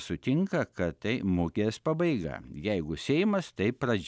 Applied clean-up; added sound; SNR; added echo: none; none; none; none.